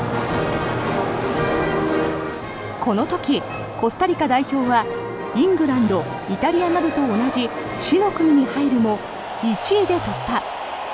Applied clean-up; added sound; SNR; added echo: none; Wood; 17 dB; none.